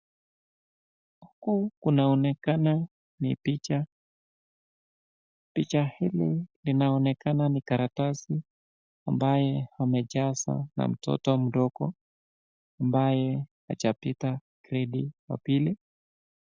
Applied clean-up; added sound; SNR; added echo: none; none; none; none.